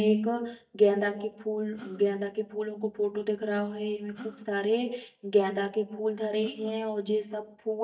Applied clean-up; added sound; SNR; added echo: neural mask model DeepFilterNet 3.